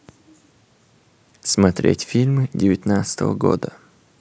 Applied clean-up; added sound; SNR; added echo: none; none; none; none.